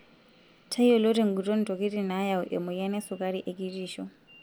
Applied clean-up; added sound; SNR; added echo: none; none; none; none.